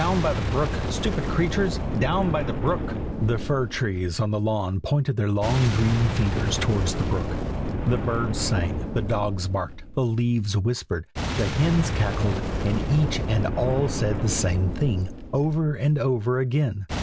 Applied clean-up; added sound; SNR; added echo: none; Boom; 4 dB; none.